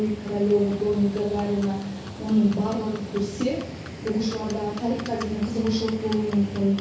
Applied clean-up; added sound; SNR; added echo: none; Livestock, farm animals, working animals; 11 dB; reverberation time 0.6 s.